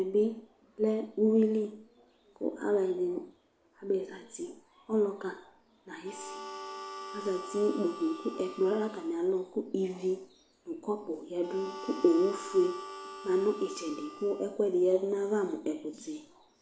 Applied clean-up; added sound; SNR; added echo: none; Harmonica; 12 dB; none.